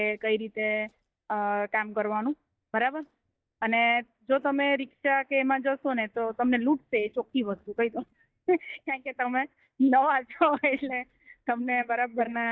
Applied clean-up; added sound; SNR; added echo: neural mask model DeepFilterNet 3.